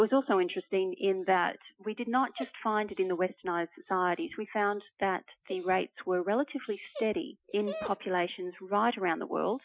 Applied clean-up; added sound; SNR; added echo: classical method Wiener filter.